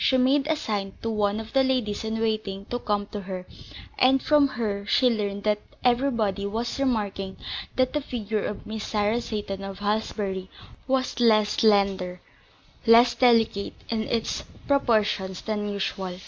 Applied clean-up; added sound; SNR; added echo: none; none; none; none.